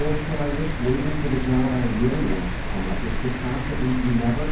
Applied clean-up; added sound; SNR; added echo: none; Rain; 1 dB; reverberation time 0.9 s.